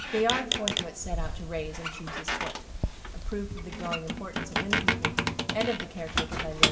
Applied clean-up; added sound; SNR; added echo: none; Squeak; -4 dB; reverberation time 2.6 s.